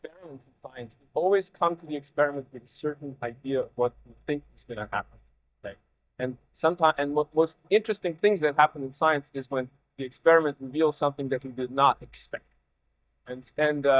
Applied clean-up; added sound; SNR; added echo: neural mask model DeepFilterNet 3.